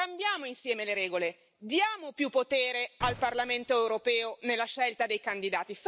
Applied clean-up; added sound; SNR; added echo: none; Gunshot, gunfire; 16 dB; none.